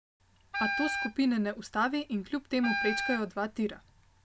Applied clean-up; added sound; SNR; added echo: none; Wind instrument, woodwind instrument; 3 dB; none.